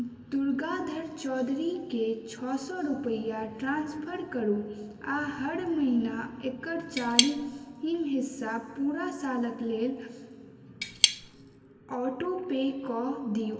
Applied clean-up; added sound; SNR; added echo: none; Cutlery, silverware / Tap; -2 dB; reverberation time 1.8 s.